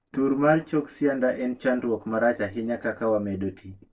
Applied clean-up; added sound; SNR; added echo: neural separator model SepFormer DNS4.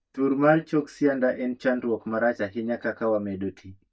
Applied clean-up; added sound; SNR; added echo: neural mask model DeepFilterNet 3.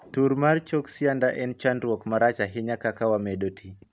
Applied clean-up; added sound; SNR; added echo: none; none; none; none.